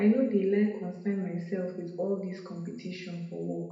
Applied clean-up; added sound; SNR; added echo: none; none; none; reverberation time 0.8 s.